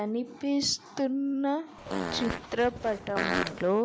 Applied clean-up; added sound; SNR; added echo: none; Fart; 4 dB; none.